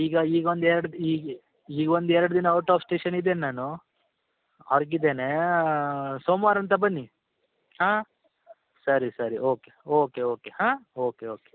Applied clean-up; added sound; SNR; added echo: none; none; none; none.